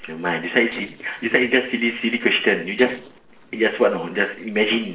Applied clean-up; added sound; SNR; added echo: neural separator model SepFormer DNS4.